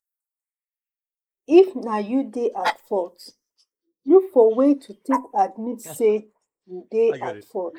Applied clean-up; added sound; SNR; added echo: neural mask model Resemble Enhance denoiser.